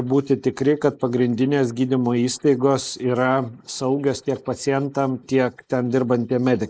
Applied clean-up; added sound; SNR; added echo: neural mask model Resemble Enhance denoiser.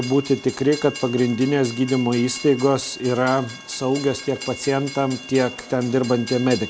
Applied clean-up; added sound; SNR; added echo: none; Train; 15 dB; none.